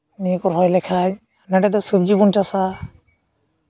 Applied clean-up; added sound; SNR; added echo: none; none; none; none.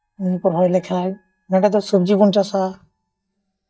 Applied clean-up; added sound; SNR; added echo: neural mask model DeepFilterNet 3.